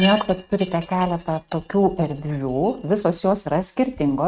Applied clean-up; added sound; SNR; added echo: neural mask model RNNoise.